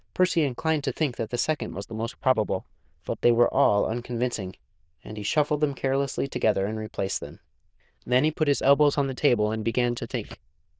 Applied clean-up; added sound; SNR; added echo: neural diffusion model UNIVERSE++.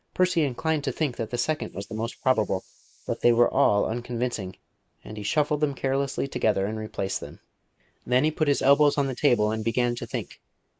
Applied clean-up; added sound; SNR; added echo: neural mask model Resemble Enhance denoiser.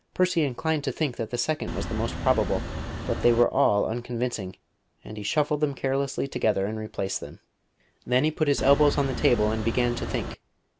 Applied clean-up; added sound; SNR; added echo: none; Wind; 5 dB; none.